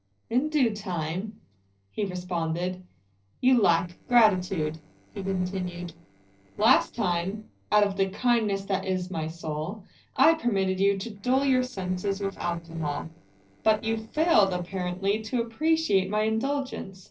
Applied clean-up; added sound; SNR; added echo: neural separator model SepFormer DNS4.